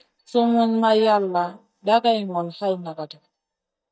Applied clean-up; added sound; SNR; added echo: neural mask model DeepFilterNet 3.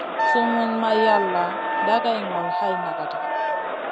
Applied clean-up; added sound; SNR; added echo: none; Crowd + Wind instrument, woodwind instrument; -1 dB; none.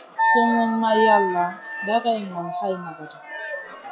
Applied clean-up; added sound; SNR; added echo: classical method log-MMSE.